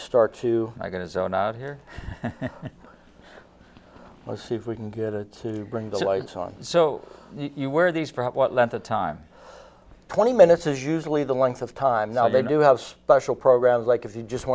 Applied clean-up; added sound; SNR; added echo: none; none; none; none.